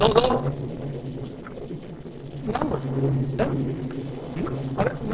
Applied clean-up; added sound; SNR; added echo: neural separator model SepFormer DNS4.